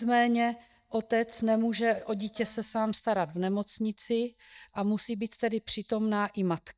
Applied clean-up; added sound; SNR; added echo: neural mask model DeepFilterNet 3.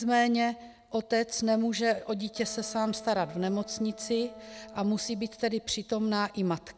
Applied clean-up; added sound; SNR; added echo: none; Wind instrument, woodwind instrument; 17 dB; none.